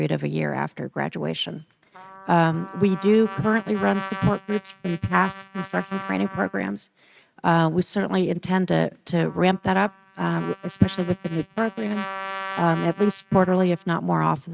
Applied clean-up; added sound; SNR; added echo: neural mask model RNNoise.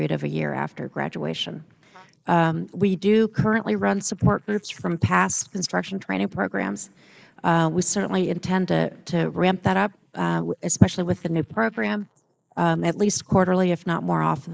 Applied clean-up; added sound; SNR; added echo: neural mask model Resemble Enhance denoiser.